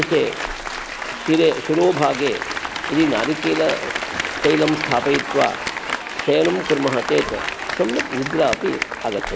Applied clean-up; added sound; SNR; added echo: none; Applause + Applause / Cheering; 6 dB; none.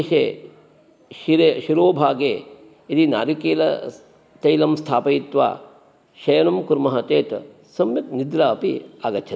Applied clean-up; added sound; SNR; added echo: none; none; none; none.